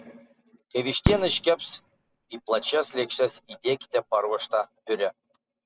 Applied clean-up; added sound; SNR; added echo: none; Fireworks; 7 dB; none.